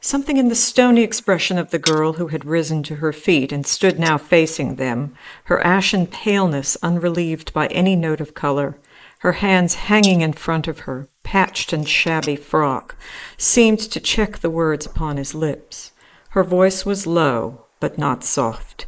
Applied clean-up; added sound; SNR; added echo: neural mask model Resemble Enhance denoiser.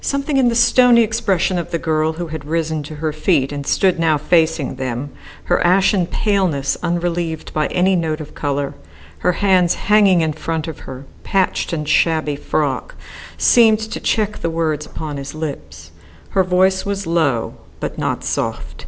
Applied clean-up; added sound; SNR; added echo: none; none; none; none.